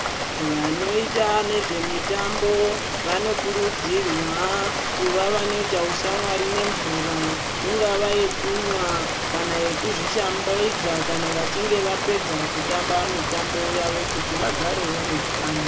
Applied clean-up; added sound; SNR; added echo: none; Rain; 0 dB; none.